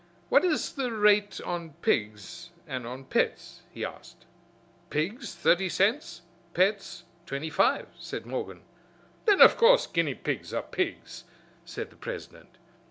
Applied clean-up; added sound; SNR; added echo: none; none; none; none.